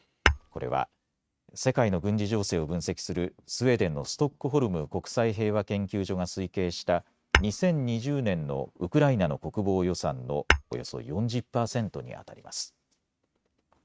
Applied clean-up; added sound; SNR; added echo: neural mask model RNNoise.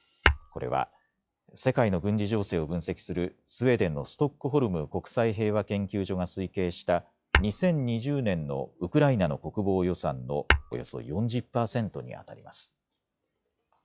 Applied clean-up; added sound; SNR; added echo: classical method log-MMSE.